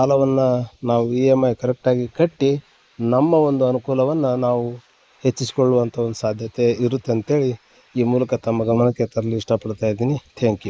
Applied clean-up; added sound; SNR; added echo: neural mask model Resemble Enhance denoiser.